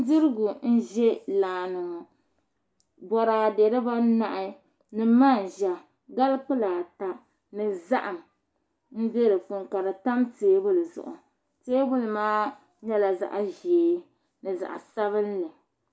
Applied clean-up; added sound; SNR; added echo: none; none; none; none.